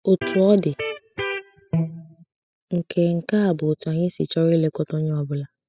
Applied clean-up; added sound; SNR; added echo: classical method spectral subtraction.